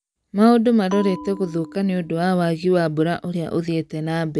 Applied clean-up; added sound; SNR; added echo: none; Bell; 18 dB; none.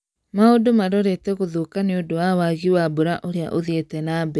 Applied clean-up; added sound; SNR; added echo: none; none; none; none.